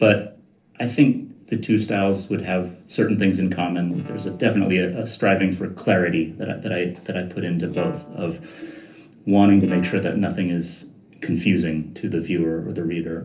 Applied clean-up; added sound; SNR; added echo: neural separator model SepFormer DNS4.